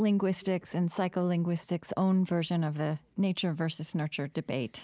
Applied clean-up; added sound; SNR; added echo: none; none; none; none.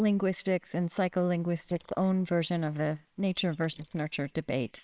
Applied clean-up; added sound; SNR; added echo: neural separator model SepFormer WHAMR!.